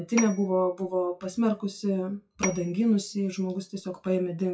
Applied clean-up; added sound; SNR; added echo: classical method WPE with log-MMSE.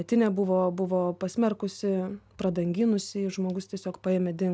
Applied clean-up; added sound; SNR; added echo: none; none; none; none.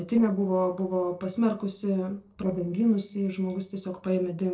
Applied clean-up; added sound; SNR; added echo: neural separator model SepFormer DNS4.